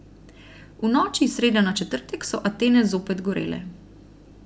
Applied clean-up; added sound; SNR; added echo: none; none; none; none.